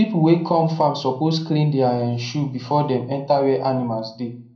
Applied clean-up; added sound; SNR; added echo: none; none; none; reverberation time 0.6 s.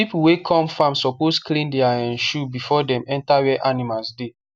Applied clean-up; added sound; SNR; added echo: none; none; none; none.